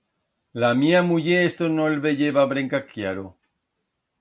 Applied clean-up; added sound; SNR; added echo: none; none; none; none.